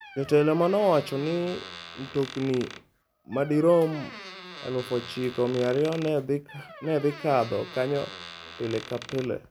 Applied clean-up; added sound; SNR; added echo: none; Squeak; 16 dB; none.